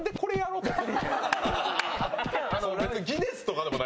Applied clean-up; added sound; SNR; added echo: none; Scratching (performance technique); 10 dB; none.